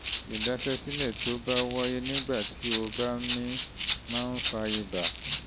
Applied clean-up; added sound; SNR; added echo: none; Rattle (instrument); -3 dB; none.